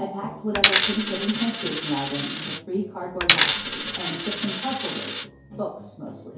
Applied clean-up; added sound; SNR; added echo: none; Coin (dropping); -4 dB; reverberation time 2.4 s.